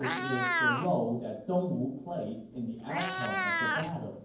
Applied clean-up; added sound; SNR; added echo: none; Meow; 1 dB; reverberation time 0.9 s.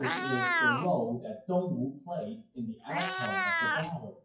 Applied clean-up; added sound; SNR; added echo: classical method WPE with log-MMSE.